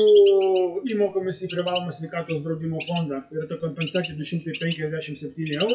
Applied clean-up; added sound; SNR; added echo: classical method WPE with log-MMSE.